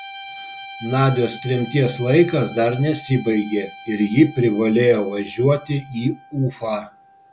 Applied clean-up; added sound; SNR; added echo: none; Guitar; 18 dB; none.